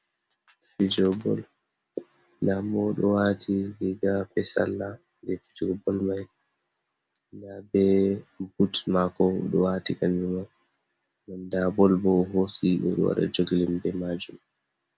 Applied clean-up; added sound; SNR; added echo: none; none; none; none.